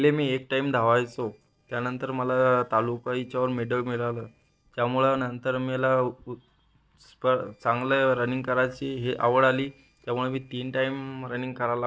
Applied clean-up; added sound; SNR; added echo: neural separator model SepFormer DNS4.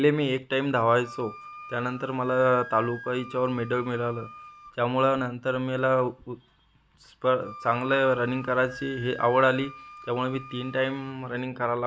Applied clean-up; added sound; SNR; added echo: none; Wind instrument, woodwind instrument; 18 dB; none.